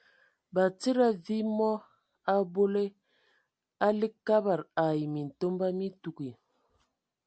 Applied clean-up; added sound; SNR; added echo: none; none; none; none.